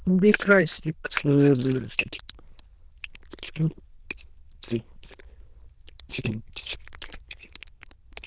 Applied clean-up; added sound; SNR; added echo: neural diffusion model UNIVERSE++.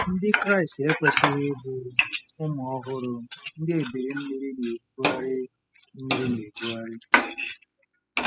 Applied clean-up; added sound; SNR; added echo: classical method spectral subtraction.